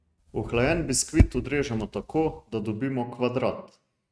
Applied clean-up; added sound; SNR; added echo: neural mask model RNNoise.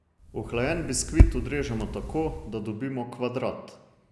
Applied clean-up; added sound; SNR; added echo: none; Tap; -5 dB; none.